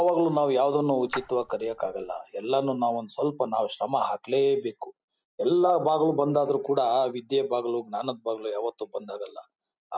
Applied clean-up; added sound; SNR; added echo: none; Splash, splatter; 14 dB; none.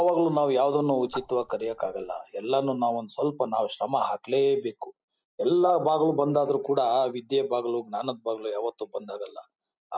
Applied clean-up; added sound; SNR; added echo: neural mask model Resemble Enhance denoiser.